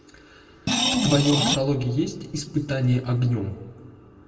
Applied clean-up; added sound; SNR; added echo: none; Screech; -2 dB; reverberation time 1.1 s.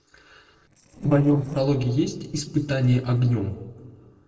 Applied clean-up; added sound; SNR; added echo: neural separator model SepFormer DNS4.